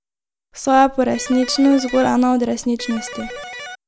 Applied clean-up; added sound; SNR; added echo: none; Electric guitar; 13 dB; none.